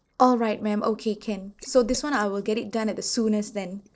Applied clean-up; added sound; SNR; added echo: neural separator model SepFormer DNS4.